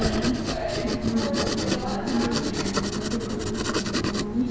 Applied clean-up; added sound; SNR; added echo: none; Writing; -1 dB; reverberation time 1.1 s.